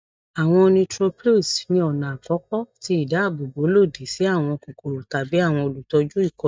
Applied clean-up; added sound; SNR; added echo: neural mask model DeepFilterNet 3.